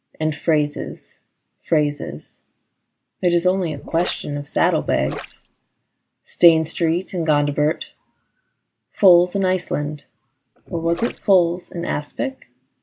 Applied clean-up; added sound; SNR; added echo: none; Gurgling; 15 dB; none.